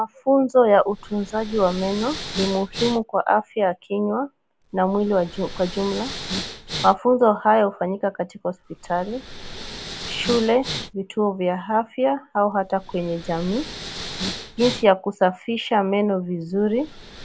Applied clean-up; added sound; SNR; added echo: none; Respiratory sounds; 13 dB; none.